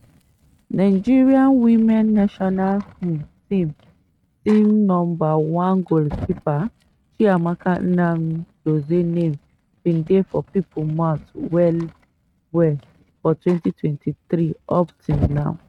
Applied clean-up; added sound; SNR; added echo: neural mask model RNNoise.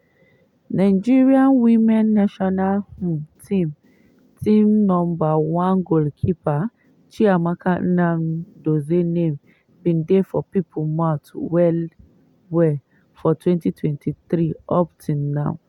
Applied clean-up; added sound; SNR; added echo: none; none; none; none.